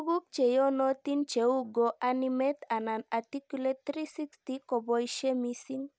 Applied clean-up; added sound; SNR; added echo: none; none; none; none.